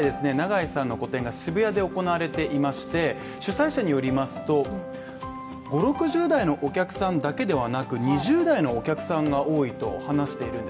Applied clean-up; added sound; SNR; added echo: none; none; none; none.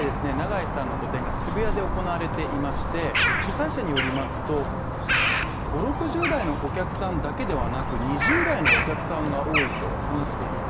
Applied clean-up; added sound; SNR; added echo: none; Bird vocalization, bird call, bird song; -3 dB; none.